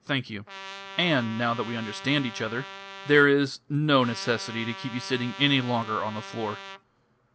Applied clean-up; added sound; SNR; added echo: none; Trumpet; 14 dB; none.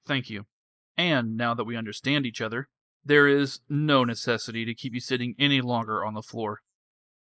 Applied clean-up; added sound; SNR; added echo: neural mask model Resemble Enhance denoiser.